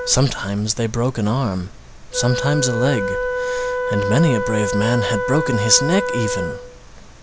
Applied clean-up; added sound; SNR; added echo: none; Wind instrument, woodwind instrument; 4 dB; none.